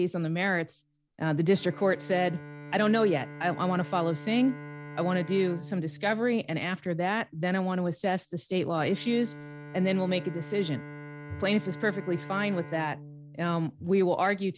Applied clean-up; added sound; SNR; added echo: none; Bowed string instrument; 16 dB; none.